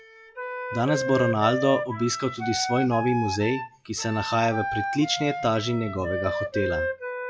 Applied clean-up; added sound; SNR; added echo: classical method WPE with log-MMSE.